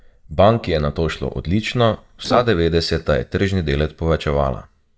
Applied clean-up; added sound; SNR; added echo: neural mask model DeepFilterNet 3.